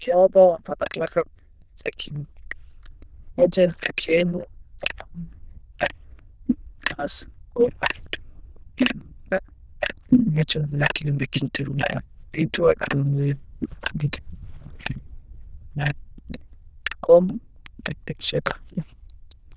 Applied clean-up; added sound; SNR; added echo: neural diffusion model UNIVERSE++.